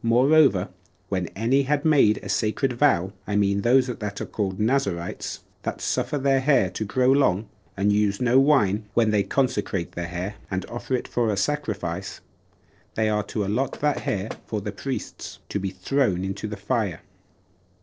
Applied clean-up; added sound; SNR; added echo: neural separator model SepFormer DNS4.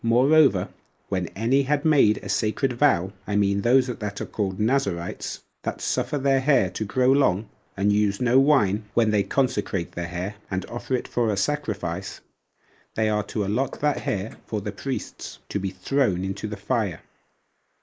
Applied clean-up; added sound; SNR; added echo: neural mask model Resemble Enhance denoiser.